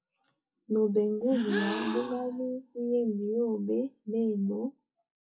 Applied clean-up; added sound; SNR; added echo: classical method WPE with log-MMSE.